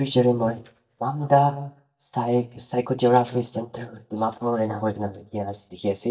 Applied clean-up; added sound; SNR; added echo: neural mask model DeepFilterNet 3.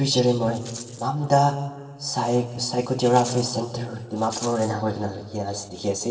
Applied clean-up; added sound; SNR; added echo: neural separator model SepFormer DNS4.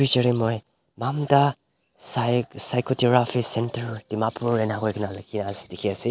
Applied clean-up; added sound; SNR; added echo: none; none; none; none.